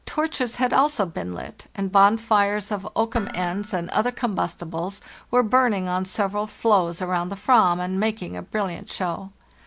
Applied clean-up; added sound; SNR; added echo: none; Dishes, pots, and pans; 18 dB; none.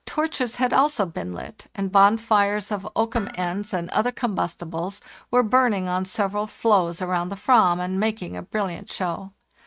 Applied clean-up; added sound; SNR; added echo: neural mask model RNNoise.